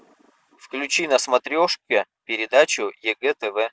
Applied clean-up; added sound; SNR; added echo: none; none; none; none.